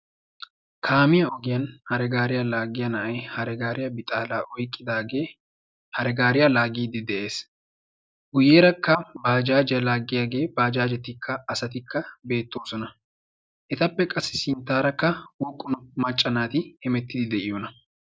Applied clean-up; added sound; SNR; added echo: none; none; none; none.